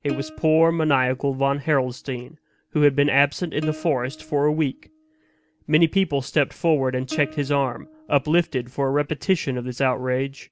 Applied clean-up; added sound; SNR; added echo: none; Plucked string instrument; 20 dB; none.